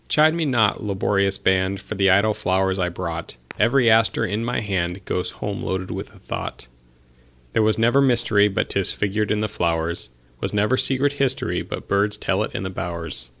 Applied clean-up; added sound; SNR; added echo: neural separator model SepFormer DNS4.